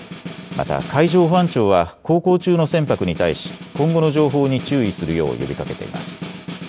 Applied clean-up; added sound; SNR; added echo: none; Snare drum; 14 dB; none.